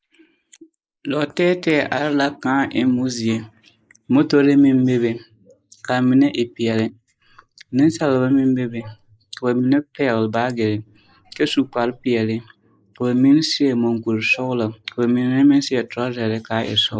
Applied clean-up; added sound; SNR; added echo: neural mask model Resemble Enhance denoiser.